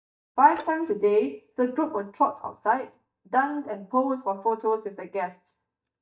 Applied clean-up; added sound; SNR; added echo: neural mask model DeepFilterNet 3.